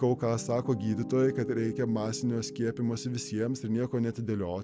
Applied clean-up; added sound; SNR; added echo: none; Piano; 12 dB; none.